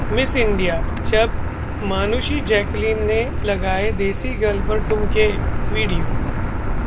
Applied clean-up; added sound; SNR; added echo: none; Car; -1 dB; none.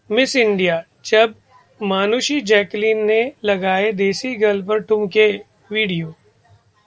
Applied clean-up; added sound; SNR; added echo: none; none; none; none.